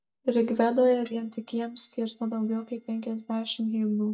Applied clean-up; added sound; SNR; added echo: neural mask model DeepFilterNet 3.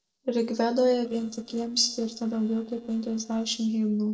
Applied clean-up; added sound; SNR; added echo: neural separator model SepFormer DNS4.